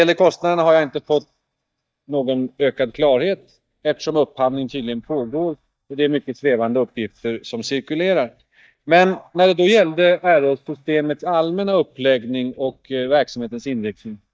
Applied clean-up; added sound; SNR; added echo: neural mask model DeepFilterNet 3.